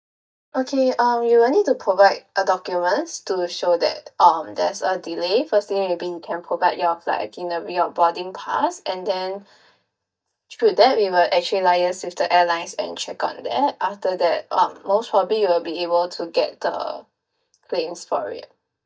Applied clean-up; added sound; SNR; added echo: neural mask model DeepFilterNet 3.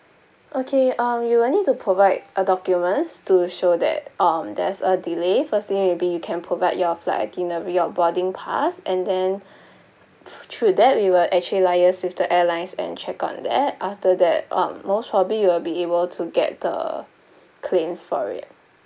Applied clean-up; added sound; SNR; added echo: none; none; none; none.